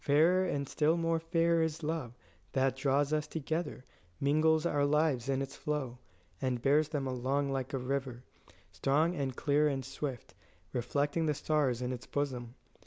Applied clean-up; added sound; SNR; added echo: none; none; none; none.